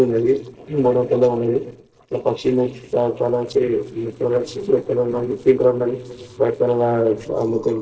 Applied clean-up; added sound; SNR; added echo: neural separator model SepFormer DNS4.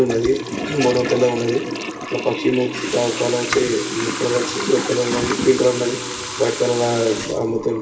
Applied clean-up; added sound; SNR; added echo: none; Toilet flush / Water tap, faucet; 8 dB; reverberation time 2.4 s.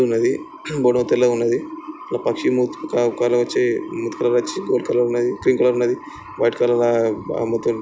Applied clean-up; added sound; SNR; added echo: none; none; none; none.